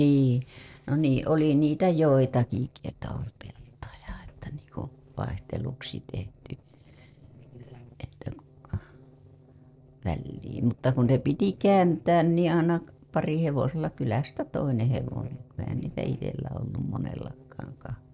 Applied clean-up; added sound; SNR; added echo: neural separator model SepFormer DNS4.